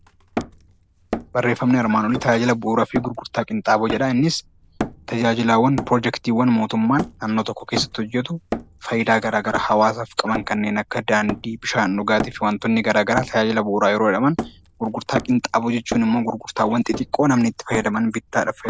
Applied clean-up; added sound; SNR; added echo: none; Hammer; 12 dB; none.